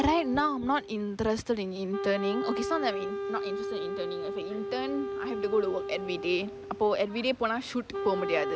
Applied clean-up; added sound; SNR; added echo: none; Wind instrument, woodwind instrument; 5 dB; none.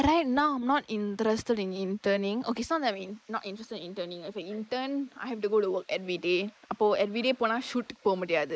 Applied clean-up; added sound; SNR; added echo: neural mask model Resemble Enhance denoiser.